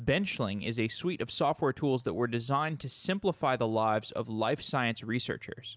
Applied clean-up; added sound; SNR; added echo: none; none; none; none.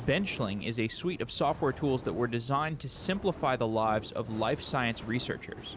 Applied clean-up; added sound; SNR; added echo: none; Fire; 14 dB; none.